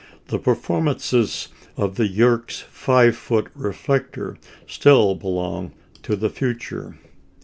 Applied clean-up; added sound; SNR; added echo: none; none; none; none.